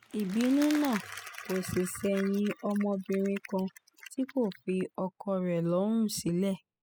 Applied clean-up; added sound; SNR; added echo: classical method spectral subtraction.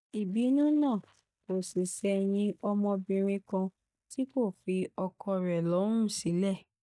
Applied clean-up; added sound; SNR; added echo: neural mask model DeepFilterNet 3.